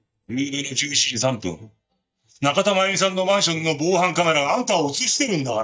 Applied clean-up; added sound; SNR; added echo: neural mask model DeepFilterNet 3.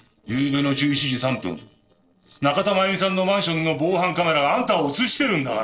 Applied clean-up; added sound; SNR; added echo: neural separator model SepFormer DNS4.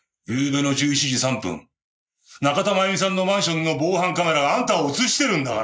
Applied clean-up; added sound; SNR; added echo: neural mask model Resemble Enhance denoiser.